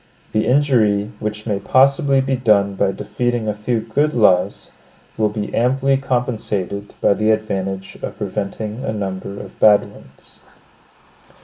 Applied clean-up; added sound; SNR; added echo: neural mask model Resemble Enhance denoiser.